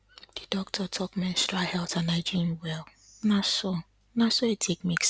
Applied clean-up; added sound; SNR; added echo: none; none; none; none.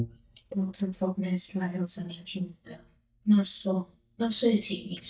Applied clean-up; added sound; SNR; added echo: neural mask model DeepFilterNet 3.